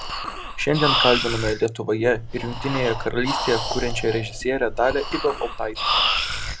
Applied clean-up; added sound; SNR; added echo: none; Breathing; 2 dB; none.